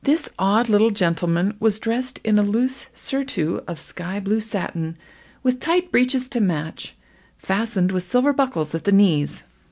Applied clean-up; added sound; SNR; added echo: none; none; none; none.